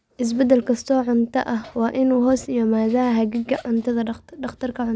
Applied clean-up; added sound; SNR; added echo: none; none; none; none.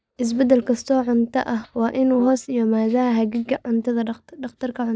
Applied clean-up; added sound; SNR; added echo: neural mask model DeepFilterNet 3.